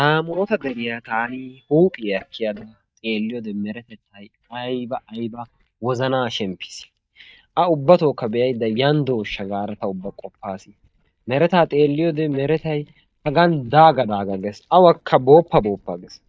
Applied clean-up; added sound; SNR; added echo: neural mask model DeepFilterNet 3.